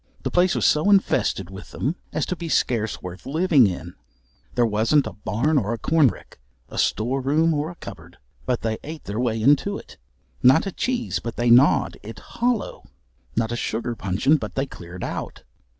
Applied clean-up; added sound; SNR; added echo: none; none; none; none.